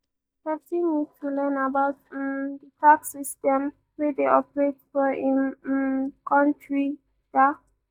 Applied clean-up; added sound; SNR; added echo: neural mask model DeepFilterNet 3.